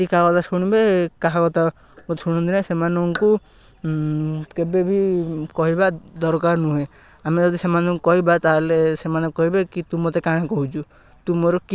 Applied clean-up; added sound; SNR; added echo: none; none; none; none.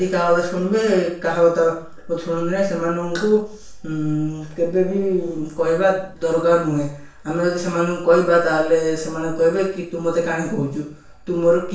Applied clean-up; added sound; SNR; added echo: none; none; none; reverberation time 0.5 s.